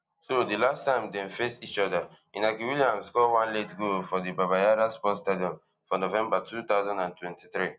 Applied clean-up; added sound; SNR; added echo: none; none; none; none.